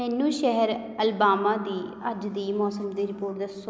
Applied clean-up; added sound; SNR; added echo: none; none; none; none.